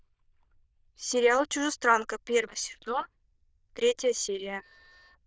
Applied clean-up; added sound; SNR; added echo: neural diffusion model UNIVERSE++.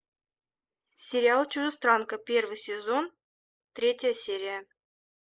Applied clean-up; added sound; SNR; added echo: neural mask model Resemble Enhance denoiser.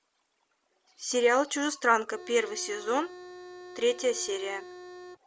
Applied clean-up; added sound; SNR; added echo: none; Organ; 15 dB; none.